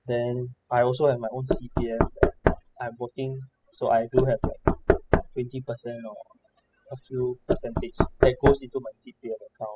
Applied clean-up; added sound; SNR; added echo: classical method spectral subtraction.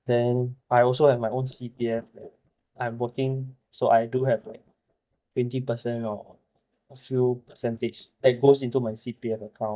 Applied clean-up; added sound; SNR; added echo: neural mask model DeepFilterNet 3.